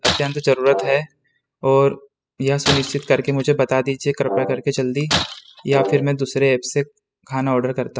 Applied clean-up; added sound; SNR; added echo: classical method spectral subtraction.